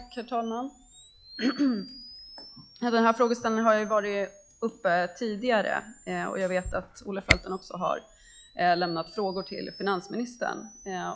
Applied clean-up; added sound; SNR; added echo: classical method log-MMSE.